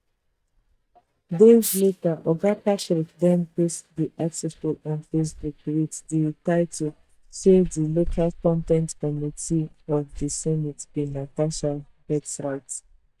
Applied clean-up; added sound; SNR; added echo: neural mask model DeepFilterNet 3.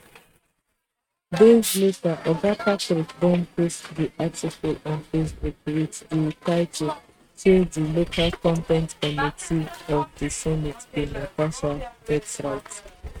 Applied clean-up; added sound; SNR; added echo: neural mask model RNNoise.